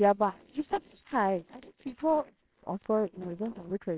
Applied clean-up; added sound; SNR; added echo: neural separator model SepFormer WHAMR!.